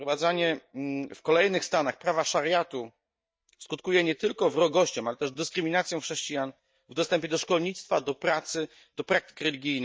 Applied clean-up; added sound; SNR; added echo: neural mask model DeepFilterNet 3.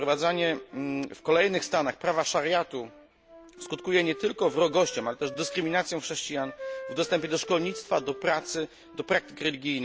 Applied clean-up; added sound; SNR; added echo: none; Wind instrument, woodwind instrument; 16 dB; none.